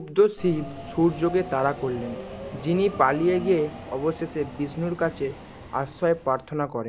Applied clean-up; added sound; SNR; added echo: none; Subway, metro, underground; 13 dB; none.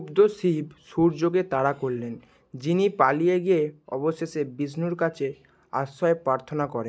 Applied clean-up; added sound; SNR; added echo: none; none; none; none.